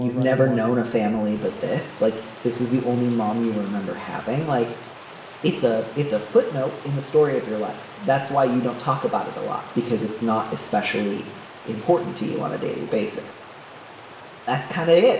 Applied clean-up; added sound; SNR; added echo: none; Stream; 16 dB; reverberation time 0.7 s.